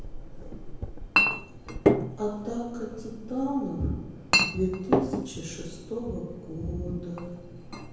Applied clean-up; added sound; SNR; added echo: none; Chink, clink; -5 dB; reverberation time 1.2 s.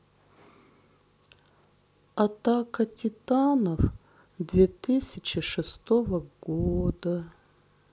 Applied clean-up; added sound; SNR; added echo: none; none; none; none.